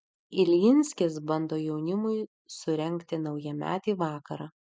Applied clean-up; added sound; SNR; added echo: none; none; none; none.